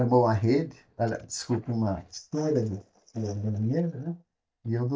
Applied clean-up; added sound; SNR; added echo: neural mask model DeepFilterNet 3.